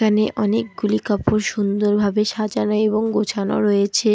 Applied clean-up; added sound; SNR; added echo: none; none; none; none.